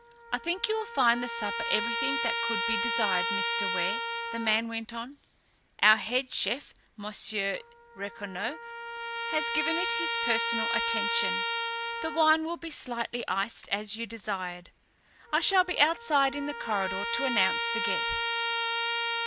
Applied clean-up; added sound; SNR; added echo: none; Trumpet; 2 dB; none.